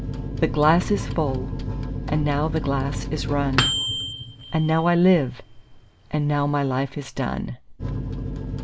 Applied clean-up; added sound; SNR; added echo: none; Microwave oven; 5 dB; none.